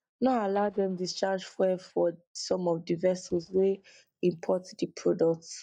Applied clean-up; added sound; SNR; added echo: neural mask model DeepFilterNet 3.